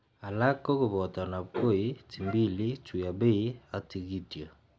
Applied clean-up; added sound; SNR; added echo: none; Wind instrument, woodwind instrument; 16 dB; none.